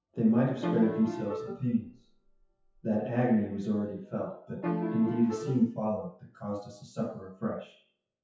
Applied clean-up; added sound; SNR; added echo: classical method WPE with log-MMSE.